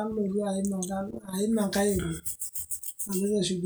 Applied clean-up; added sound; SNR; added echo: none; none; none; none.